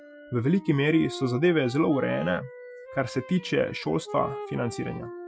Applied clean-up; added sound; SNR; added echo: classical method Wiener filter.